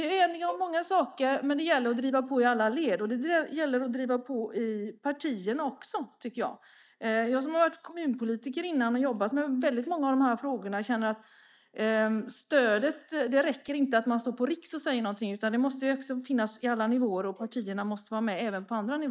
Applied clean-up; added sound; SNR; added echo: neural mask model DeepFilterNet 3.